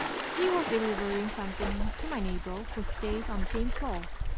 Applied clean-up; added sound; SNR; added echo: none; Waves, surf; -1 dB; none.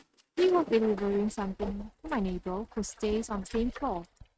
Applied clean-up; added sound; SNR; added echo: neural mask model RNNoise.